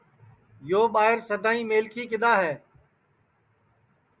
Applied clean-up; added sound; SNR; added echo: none; none; none; none.